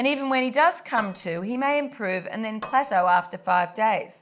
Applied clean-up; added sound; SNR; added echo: none; Cutlery, silverware / Dishes, pots, and pans; 12 dB; none.